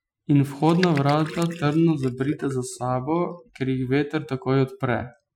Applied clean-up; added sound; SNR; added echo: classical method Wiener filter.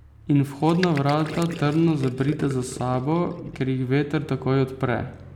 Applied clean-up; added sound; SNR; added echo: none; Gurgling; 14 dB; none.